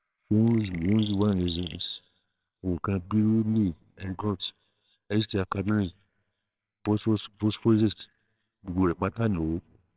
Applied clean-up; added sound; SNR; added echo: neural separator model SepFormer WHAMR!.